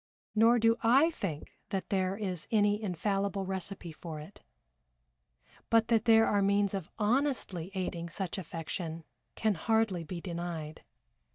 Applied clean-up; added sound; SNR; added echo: neural mask model DeepFilterNet 3.